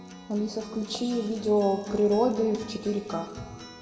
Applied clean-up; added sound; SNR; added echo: none; Acoustic guitar; 16 dB; reverberation time 1.8 s.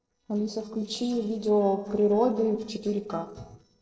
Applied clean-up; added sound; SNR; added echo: neural separator model SepFormer DNS4.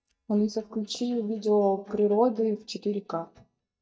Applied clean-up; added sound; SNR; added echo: neural mask model DeepFilterNet 3.